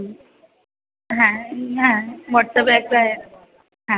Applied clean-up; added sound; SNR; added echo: none; none; none; none.